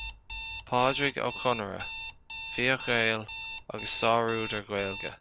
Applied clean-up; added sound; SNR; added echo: none; Alarm; 7 dB; none.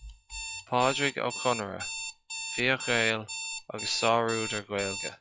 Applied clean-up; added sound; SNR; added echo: classical method log-MMSE.